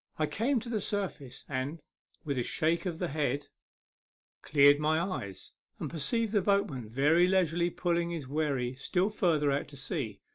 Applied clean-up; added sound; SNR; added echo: none; none; none; none.